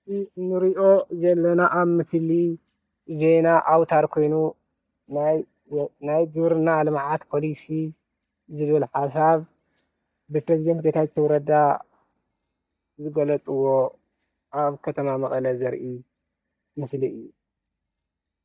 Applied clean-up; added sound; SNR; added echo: neural mask model DeepFilterNet 3.